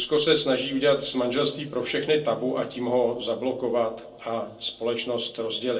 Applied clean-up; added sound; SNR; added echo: neural separator model SepFormer DNS4.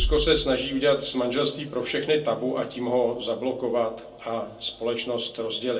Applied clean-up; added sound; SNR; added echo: none; Bass drum; 13 dB; reverberation time 0.2 s.